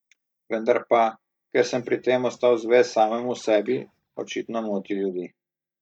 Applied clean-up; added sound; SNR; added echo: neural mask model DeepFilterNet 3.